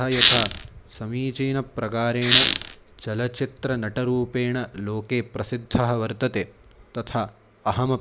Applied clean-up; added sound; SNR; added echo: none; Squeak; -4 dB; none.